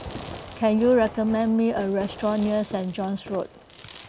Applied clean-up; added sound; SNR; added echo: none; Fireworks; 15 dB; none.